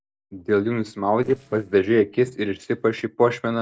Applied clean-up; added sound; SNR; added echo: neural separator model SepFormer DNS4.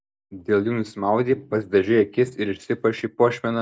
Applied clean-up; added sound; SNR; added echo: none; none; none; none.